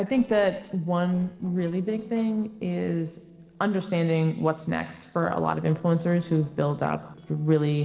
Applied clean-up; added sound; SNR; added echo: neural separator model SepFormer DNS4.